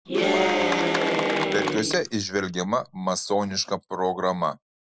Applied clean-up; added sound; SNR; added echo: none; Applause / Cheering; -3 dB; none.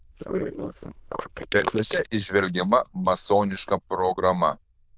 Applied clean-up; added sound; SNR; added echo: neural diffusion model UNIVERSE++.